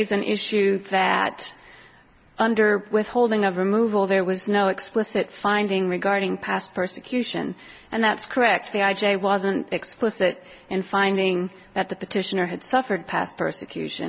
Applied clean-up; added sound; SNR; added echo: none; none; none; none.